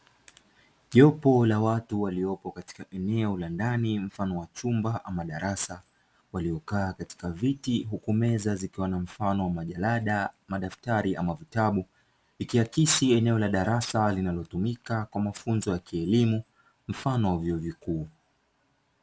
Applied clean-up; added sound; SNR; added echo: none; none; none; none.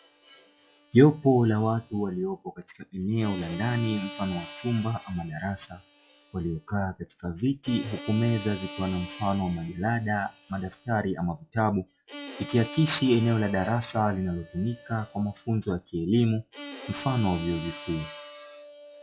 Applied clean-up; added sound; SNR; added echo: classical method log-MMSE.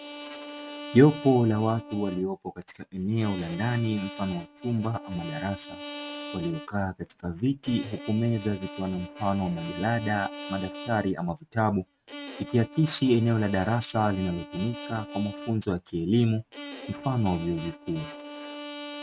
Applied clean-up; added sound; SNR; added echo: neural mask model RNNoise.